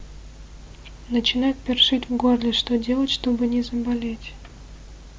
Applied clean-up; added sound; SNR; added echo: none; none; none; none.